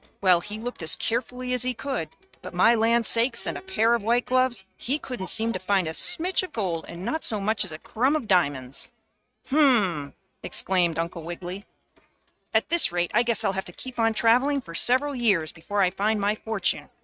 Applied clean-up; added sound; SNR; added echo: neural mask model RNNoise.